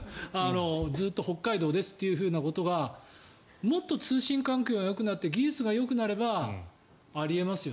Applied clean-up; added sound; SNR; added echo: none; none; none; none.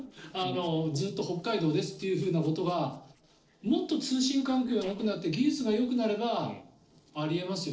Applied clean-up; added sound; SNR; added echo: neural separator model SepFormer DNS4.